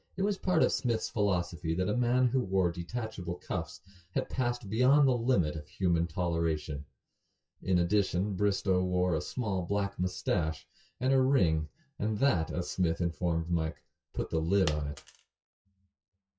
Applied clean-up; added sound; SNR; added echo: classical method WPE with log-MMSE.